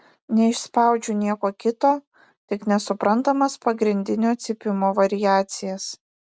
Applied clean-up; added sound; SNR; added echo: none; none; none; none.